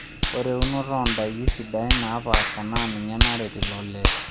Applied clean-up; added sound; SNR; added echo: none; Hands; -3 dB; none.